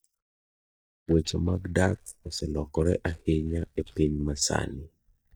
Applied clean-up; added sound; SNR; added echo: neural mask model DeepFilterNet 3.